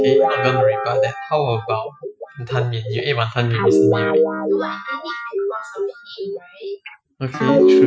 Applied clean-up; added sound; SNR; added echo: classical method Wiener filter.